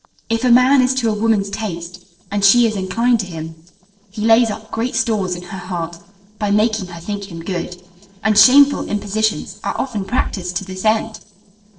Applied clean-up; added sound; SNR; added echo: neural separator model SepFormer DNS4.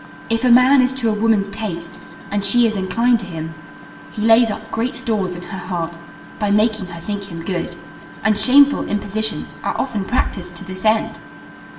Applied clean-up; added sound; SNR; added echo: none; Engine; 19 dB; reverberation time 0.8 s.